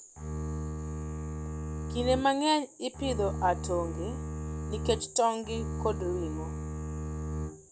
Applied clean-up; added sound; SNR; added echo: none; Bowed string instrument; 3 dB; none.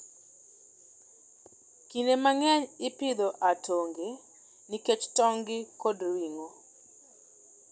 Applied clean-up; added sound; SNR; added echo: none; none; none; none.